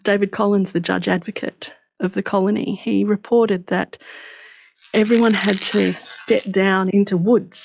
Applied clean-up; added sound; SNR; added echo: classical method log-MMSE.